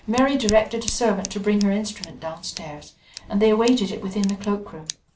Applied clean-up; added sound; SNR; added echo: none; Scissors; 15 dB; none.